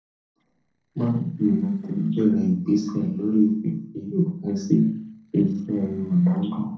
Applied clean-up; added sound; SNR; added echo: neural separator model SepFormer DNS4.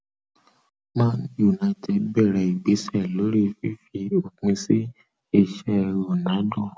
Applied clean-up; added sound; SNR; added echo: none; none; none; none.